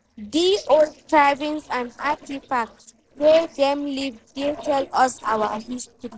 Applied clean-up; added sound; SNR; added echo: neural separator model SepFormer DNS4.